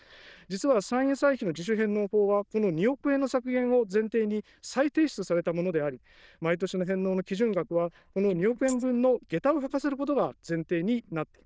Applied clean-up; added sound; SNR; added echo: neural diffusion model UNIVERSE++.